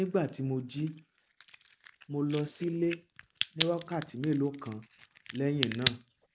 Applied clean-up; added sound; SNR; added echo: none; Crack; 5 dB; none.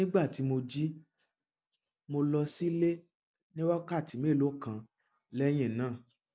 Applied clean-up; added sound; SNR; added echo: none; none; none; none.